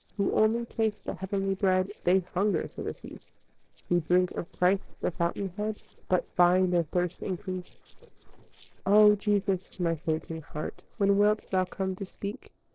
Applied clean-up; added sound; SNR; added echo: neural separator model SepFormer DNS4.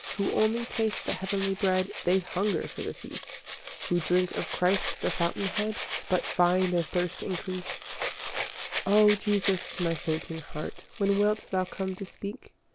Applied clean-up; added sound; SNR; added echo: none; Rattle (instrument); 5 dB; none.